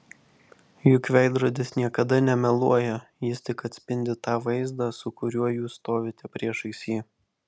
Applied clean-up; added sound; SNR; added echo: none; none; none; none.